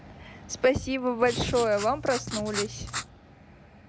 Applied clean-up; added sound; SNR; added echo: none; Writing; 8 dB; none.